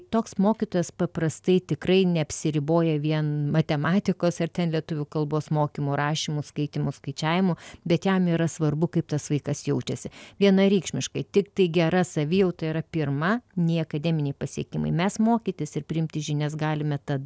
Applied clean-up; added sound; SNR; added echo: none; none; none; none.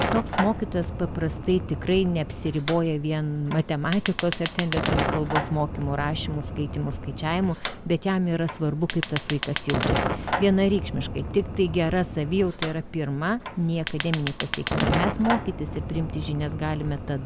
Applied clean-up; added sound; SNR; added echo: none; Fire; 3 dB; none.